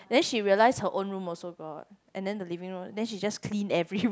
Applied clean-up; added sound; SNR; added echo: none; none; none; none.